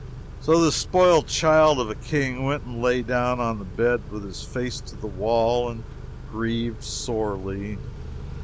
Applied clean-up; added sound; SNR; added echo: none; Idling / Accelerating, revving, vroom / Car; 12 dB; none.